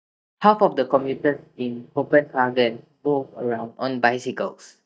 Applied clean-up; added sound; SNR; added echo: neural mask model DeepFilterNet 3.